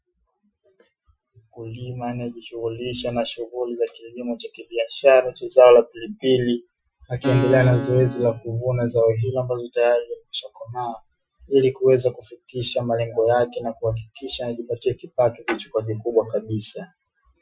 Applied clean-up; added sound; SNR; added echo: classical method Wiener filter.